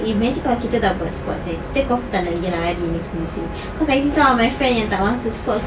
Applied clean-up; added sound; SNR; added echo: none; none; none; none.